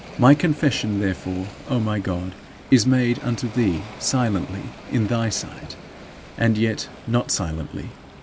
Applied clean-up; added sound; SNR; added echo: none; Waves, surf; 17 dB; none.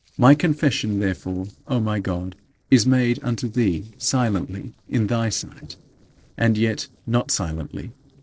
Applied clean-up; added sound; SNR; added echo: neural separator model SepFormer DNS4.